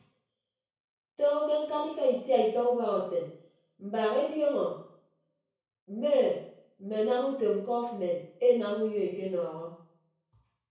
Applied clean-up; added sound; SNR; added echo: none; none; none; reverberation time 0.6 s.